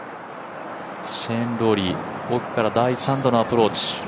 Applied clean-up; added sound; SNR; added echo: none; none; none; none.